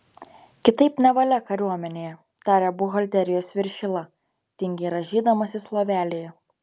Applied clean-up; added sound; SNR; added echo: none; none; none; none.